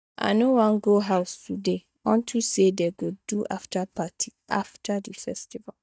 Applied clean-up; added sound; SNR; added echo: neural mask model DeepFilterNet 3.